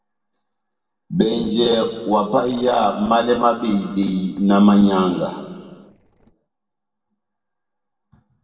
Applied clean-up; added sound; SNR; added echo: neural separator model SepFormer DNS4.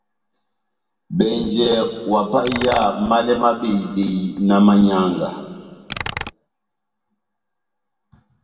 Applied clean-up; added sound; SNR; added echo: none; Computer keyboard; 12 dB; reverberation time 1.5 s.